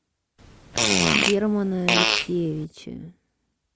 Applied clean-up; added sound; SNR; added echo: none; Fart; -4 dB; none.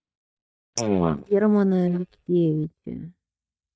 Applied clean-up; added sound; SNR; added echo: neural mask model DeepFilterNet 3.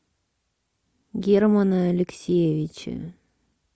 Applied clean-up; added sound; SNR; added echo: none; none; none; none.